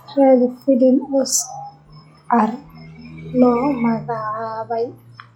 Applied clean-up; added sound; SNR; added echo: classical method log-MMSE.